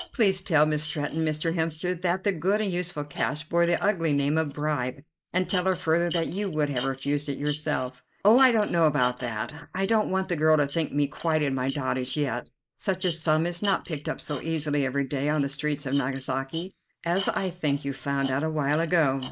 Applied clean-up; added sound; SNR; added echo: neural mask model Resemble Enhance denoiser.